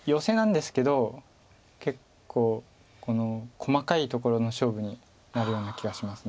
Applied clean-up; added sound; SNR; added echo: none; none; none; none.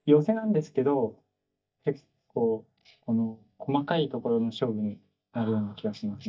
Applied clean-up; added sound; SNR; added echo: neural mask model DeepFilterNet 3.